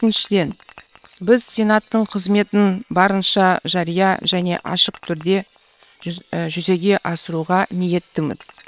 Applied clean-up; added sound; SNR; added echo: neural separator model SepFormer WHAM!.